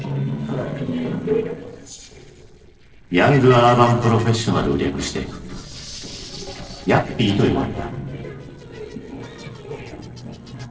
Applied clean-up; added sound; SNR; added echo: neural separator model SepFormer DNS4.